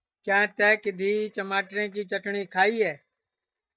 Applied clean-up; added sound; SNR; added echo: neural mask model DeepFilterNet 3.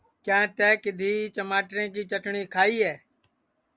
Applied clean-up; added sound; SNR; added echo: none; none; none; none.